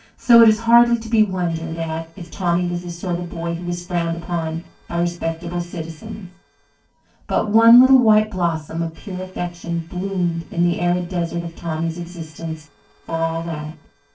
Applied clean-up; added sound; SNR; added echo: neural separator model SepFormer DNS4.